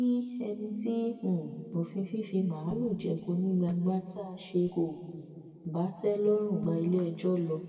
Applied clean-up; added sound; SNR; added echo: none; none; none; reverberation time 1.9 s.